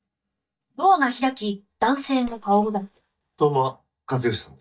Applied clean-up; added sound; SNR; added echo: neural mask model DeepFilterNet 3.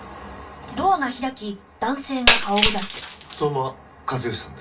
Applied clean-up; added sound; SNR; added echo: none; Shatter; -2 dB; reverberation time 0.2 s.